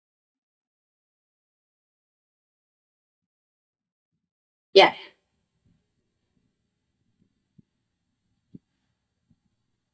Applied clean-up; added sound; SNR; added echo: neural mask model DeepFilterNet 3.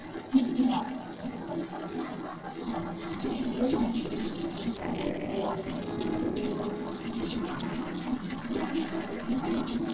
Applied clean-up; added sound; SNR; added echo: neural separator model SepFormer DNS4.